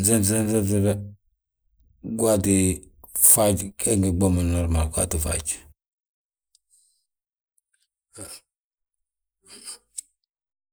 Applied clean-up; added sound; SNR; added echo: neural mask model Resemble Enhance denoiser.